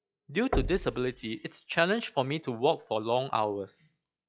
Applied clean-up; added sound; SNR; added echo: classical method log-MMSE.